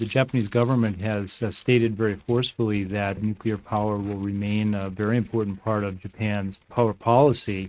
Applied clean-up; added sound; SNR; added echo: neural mask model RNNoise.